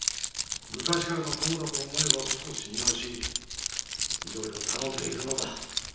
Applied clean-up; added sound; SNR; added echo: none; Keys jangling; -4 dB; reverberation time 0.9 s.